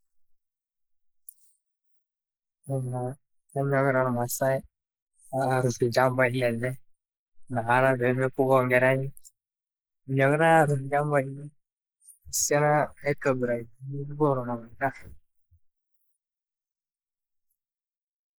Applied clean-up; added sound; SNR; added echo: neural mask model Resemble Enhance denoiser.